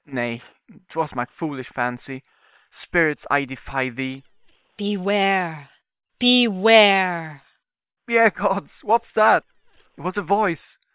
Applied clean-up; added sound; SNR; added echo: neural separator model SepFormer WHAM!.